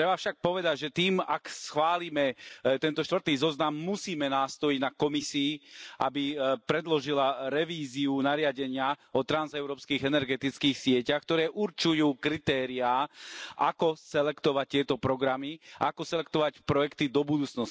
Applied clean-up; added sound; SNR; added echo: none; none; none; none.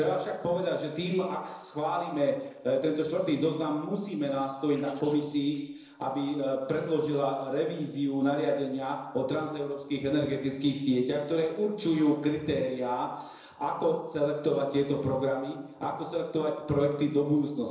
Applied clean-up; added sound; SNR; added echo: neural separator model SepFormer DNS4.